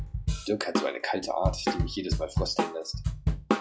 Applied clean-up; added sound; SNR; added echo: classical method log-MMSE.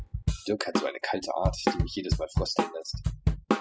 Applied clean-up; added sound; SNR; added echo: classical method spectral subtraction.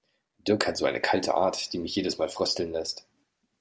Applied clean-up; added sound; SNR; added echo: none; none; none; none.